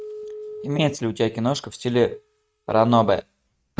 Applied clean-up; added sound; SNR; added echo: neural mask model RNNoise.